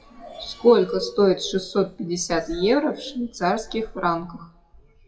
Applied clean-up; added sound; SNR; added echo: classical method WPE with log-MMSE.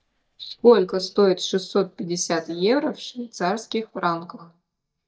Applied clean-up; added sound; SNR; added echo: neural mask model DeepFilterNet 3.